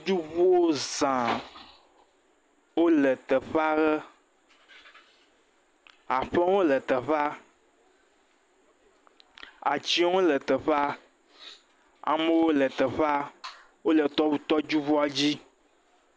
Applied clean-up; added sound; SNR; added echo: none; none; none; none.